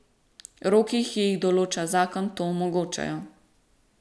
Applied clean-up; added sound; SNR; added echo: none; none; none; none.